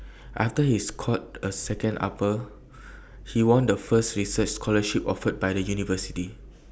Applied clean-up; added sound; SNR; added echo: none; none; none; none.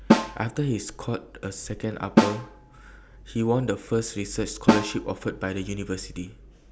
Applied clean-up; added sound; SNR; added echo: none; Snare drum; -2 dB; none.